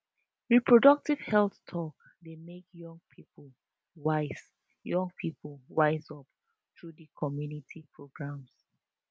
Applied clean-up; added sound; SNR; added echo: none; none; none; none.